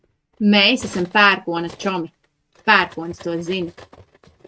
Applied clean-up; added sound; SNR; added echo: neural mask model RNNoise.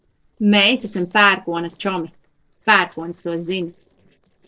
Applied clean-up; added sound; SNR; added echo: neural separator model SepFormer DNS4.